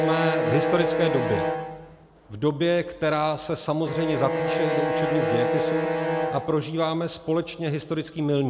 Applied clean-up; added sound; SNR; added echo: none; Bowed string instrument; 1 dB; none.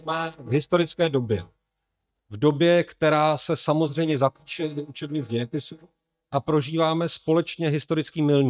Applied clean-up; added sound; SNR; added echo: neural mask model DeepFilterNet 3.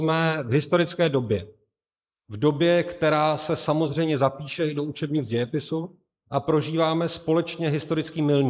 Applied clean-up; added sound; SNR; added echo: neural mask model Resemble Enhance denoiser.